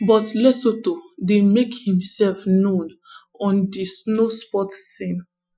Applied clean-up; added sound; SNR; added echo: classical method Wiener filter.